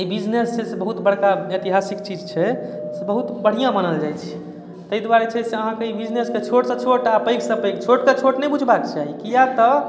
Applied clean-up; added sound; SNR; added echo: none; Wind; 15 dB; none.